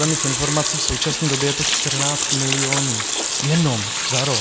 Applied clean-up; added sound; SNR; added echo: none; Sink (filling or washing) / Water tap, faucet; -2 dB; none.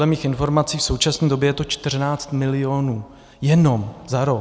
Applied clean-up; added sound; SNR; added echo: none; none; none; none.